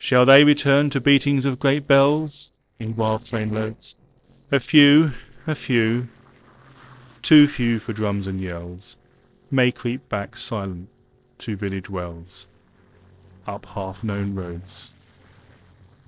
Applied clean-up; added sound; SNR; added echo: neural separator model SepFormer DNS4.